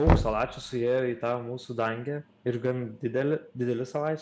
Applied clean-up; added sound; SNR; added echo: none; Knock; 3 dB; none.